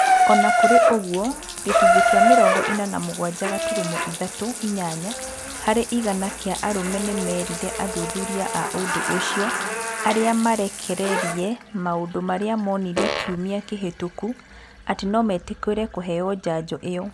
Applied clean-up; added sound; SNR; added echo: none; Fart + Bathtub (filling or washing) / Water tap, faucet; -1 dB; none.